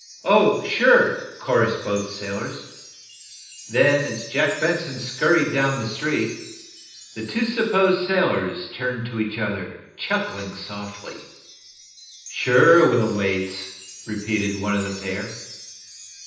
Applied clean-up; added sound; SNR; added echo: none; Wind chime; 20 dB; reverberation time 0.9 s.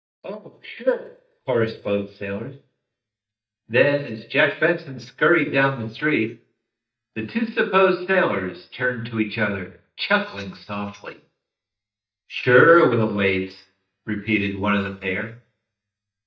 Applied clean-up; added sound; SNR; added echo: neural mask model DeepFilterNet 3.